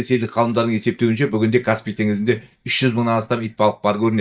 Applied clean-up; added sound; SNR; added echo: neural mask model DeepFilterNet 3.